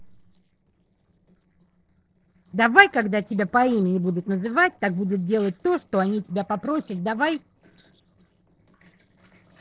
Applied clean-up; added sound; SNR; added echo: neural separator model SepFormer DNS4.